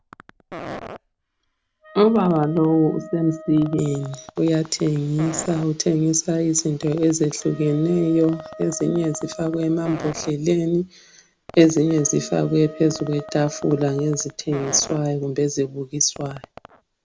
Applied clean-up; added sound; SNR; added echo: none; Wind instrument, woodwind instrument + Fart; 17 dB; none.